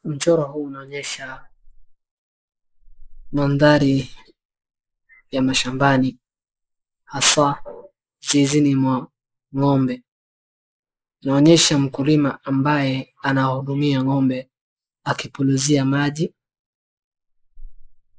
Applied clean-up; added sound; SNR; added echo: neural mask model Resemble Enhance denoiser.